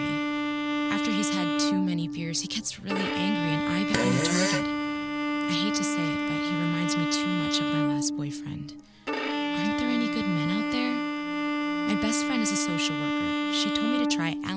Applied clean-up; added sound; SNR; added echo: none; Fart + Bowed string instrument; -4 dB; none.